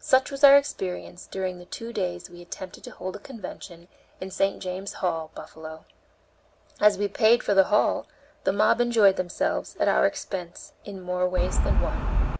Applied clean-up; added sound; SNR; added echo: none; Wind; -3 dB; none.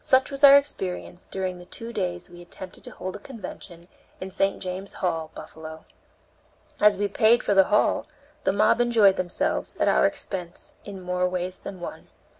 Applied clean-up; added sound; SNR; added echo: none; none; none; none.